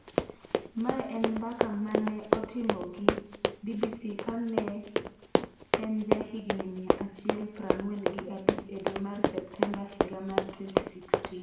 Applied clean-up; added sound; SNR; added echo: none; Run; -4 dB; reverberation time 0.9 s.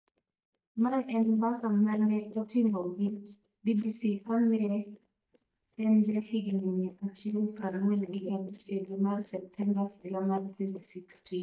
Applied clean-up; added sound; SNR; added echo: neural mask model DeepFilterNet 3.